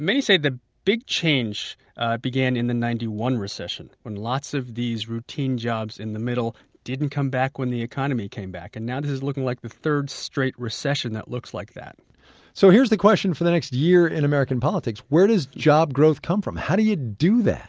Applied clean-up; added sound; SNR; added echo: none; none; none; none.